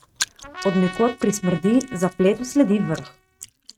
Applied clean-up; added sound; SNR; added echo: neural mask model RNNoise.